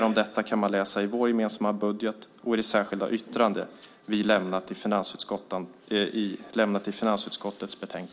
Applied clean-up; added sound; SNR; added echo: none; none; none; none.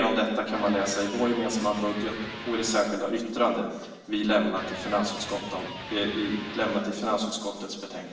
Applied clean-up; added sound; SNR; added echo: none; Electric guitar; 13 dB; reverberation time 1.1 s.